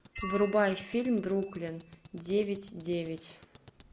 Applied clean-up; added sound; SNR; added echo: none; Bell + Tick-tock; 0 dB; none.